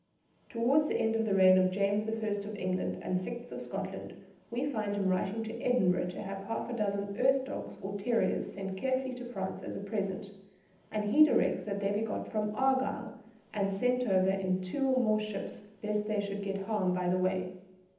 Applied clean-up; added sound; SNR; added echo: none; none; none; reverberation time 0.8 s.